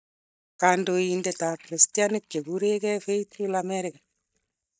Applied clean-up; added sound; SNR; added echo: neural mask model DeepFilterNet 3.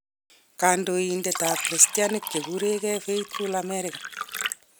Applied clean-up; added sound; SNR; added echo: none; Fill (with liquid); 7 dB; none.